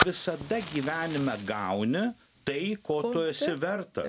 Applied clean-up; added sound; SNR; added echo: none; Fire; 7 dB; none.